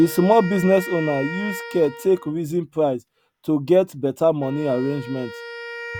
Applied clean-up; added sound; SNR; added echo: none; Wind instrument, woodwind instrument; 14 dB; none.